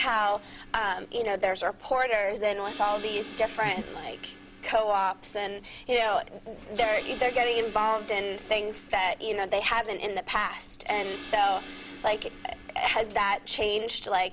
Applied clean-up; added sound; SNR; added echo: none; Crash cymbal; 17 dB; none.